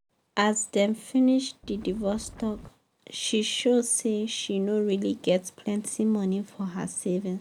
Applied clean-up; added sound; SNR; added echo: none; Wind; 19 dB; none.